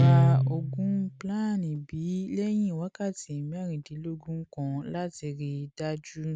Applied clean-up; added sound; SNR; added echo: none; Guitar; -1 dB; none.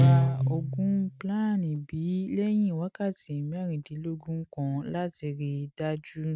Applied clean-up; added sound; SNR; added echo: neural mask model RNNoise.